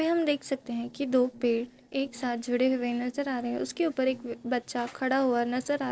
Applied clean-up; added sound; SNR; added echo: neural separator model SepFormer DNS4.